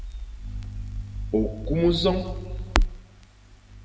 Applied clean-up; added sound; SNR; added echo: none; Crackle; 2 dB; reverberation time 1.3 s.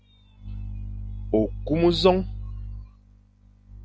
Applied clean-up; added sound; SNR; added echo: none; none; none; none.